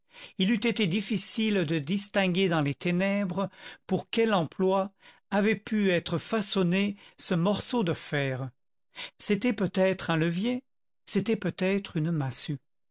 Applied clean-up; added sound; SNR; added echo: none; none; none; none.